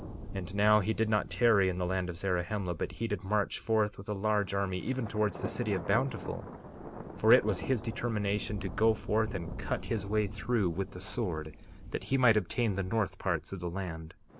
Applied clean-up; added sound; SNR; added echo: none; Thunder; 12 dB; none.